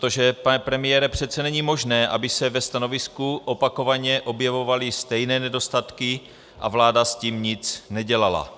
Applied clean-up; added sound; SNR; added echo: none; none; none; none.